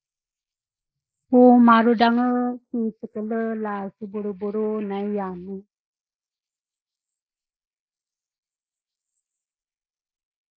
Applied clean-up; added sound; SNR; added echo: neural mask model Resemble Enhance denoiser.